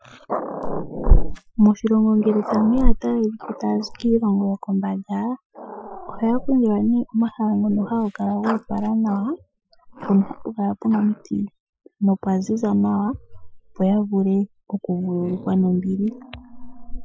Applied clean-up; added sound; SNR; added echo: classical method Wiener filter.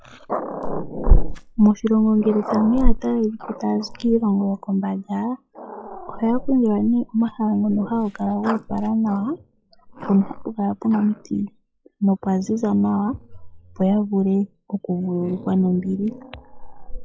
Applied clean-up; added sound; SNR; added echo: classical method log-MMSE.